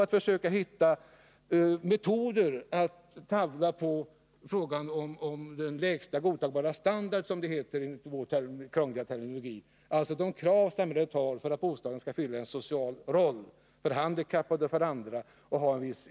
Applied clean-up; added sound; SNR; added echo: none; none; none; none.